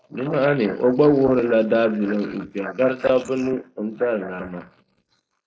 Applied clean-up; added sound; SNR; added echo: neural mask model Resemble Enhance denoiser.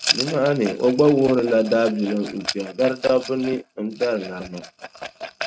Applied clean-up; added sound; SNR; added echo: neural mask model RNNoise.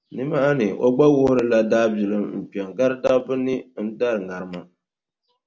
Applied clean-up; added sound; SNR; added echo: none; none; none; none.